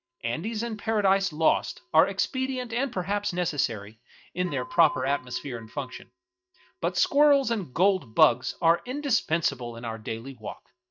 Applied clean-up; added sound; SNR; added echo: neural mask model DeepFilterNet 3.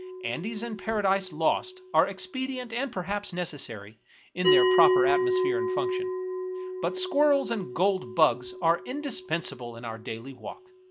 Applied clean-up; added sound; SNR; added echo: none; Bell; 2 dB; none.